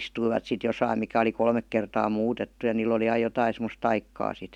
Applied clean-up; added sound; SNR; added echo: none; none; none; none.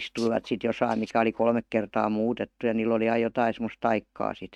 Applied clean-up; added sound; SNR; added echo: neural mask model RNNoise.